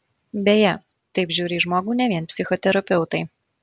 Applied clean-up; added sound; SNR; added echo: none; none; none; none.